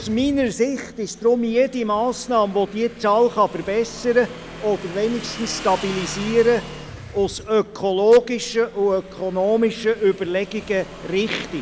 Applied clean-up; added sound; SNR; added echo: none; Motorcycle / Engine; 17 dB; none.